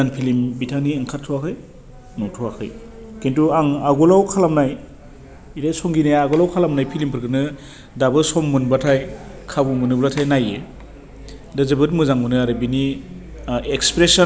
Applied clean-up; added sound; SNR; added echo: none; none; none; none.